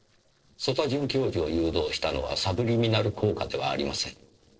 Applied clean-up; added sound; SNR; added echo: neural separator model SepFormer DNS4.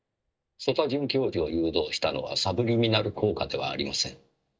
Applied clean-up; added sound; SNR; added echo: neural mask model DeepFilterNet 3.